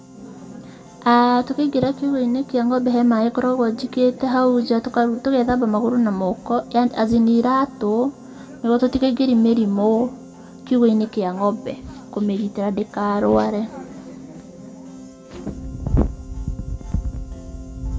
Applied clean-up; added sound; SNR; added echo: none; Piano; 20 dB; reverberation time 1.6 s.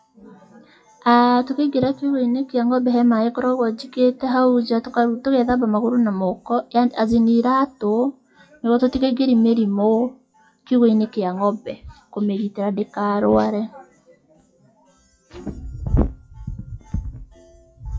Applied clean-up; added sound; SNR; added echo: classical method WPE with log-MMSE.